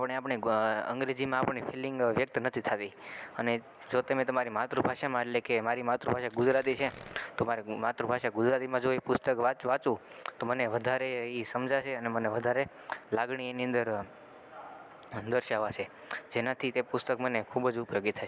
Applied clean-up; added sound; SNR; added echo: none; Tearing; 19 dB; none.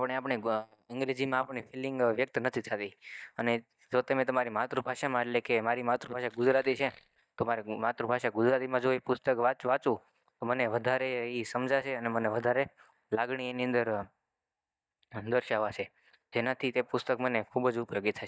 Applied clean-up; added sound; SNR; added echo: neural mask model DeepFilterNet 3.